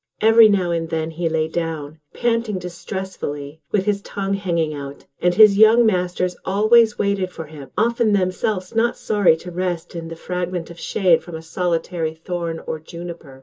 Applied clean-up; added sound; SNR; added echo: none; none; none; reverberation time 0.2 s.